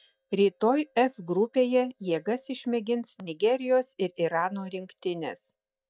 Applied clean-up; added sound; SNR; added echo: neural mask model DeepFilterNet 3.